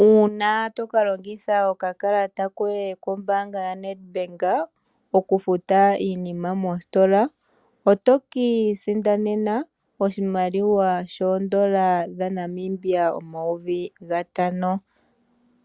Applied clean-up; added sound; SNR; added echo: none; none; none; none.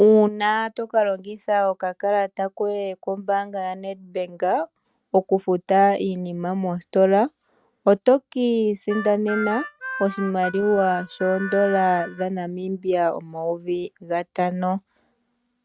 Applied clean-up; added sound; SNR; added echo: neural mask model RNNoise.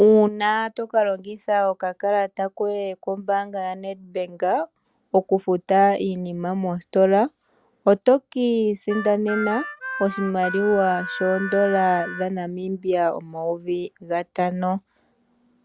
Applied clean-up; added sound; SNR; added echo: none; Harmonica; 9 dB; none.